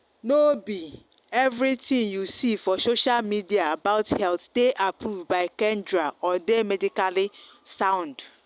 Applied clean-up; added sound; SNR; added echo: none; none; none; none.